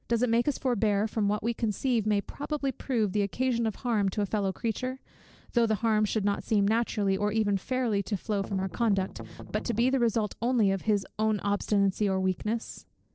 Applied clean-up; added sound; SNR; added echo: neural separator model SepFormer DNS4.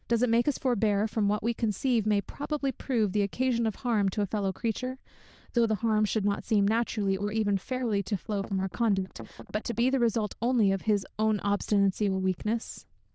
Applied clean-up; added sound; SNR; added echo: neural diffusion model UNIVERSE++.